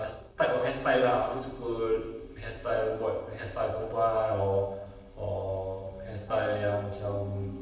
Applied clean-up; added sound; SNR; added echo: neural separator model SepFormer DNS4.